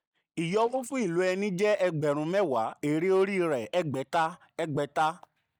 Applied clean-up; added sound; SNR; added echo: neural mask model DeepFilterNet 3.